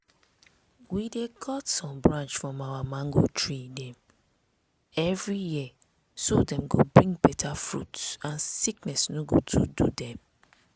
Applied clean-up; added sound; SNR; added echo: none; none; none; none.